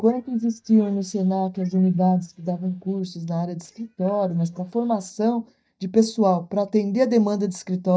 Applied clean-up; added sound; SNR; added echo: neural mask model DeepFilterNet 3.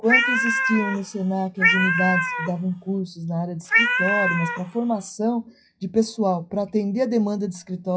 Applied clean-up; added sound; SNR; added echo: classical method WPE with log-MMSE.